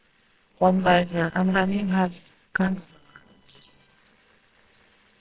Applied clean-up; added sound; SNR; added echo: neural separator model SepFormer WHAMR!.